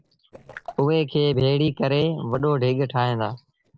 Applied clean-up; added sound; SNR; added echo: neural separator model SepFormer DNS4.